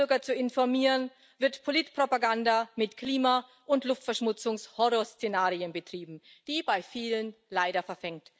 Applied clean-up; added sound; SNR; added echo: none; none; none; none.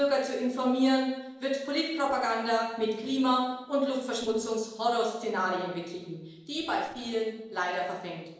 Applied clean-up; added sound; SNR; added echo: neural separator model SepFormer DNS4.